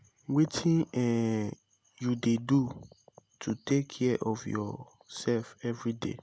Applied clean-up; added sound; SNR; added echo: none; none; none; none.